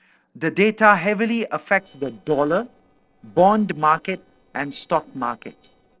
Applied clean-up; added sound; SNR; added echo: neural separator model SepFormer DNS4.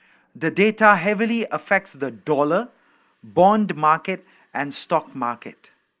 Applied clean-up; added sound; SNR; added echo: neural mask model Resemble Enhance denoiser.